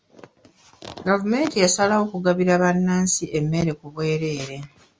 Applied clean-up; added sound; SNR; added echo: none; none; none; none.